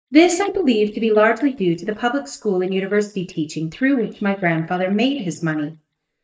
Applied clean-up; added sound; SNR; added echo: neural mask model DeepFilterNet 3.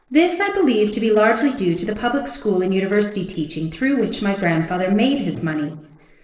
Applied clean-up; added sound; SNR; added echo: neural separator model SepFormer DNS4.